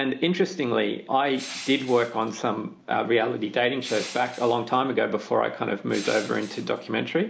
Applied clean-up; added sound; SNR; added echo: none; Crushing; 17 dB; none.